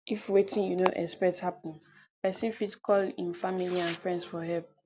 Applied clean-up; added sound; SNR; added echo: none; Tearing; 13 dB; none.